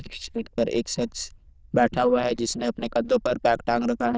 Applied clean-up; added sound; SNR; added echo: neural diffusion model UNIVERSE++.